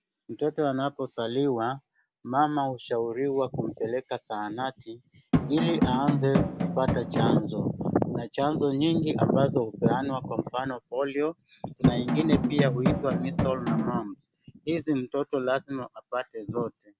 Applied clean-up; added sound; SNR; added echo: none; Drum; -2 dB; none.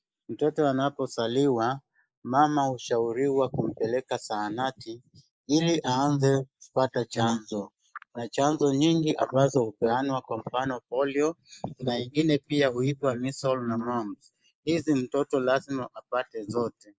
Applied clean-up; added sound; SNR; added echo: neural mask model Resemble Enhance denoiser.